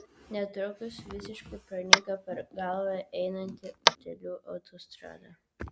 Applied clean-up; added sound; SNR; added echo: none; Tap; -4 dB; none.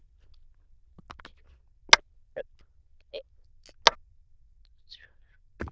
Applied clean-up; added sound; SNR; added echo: neural diffusion model UNIVERSE++.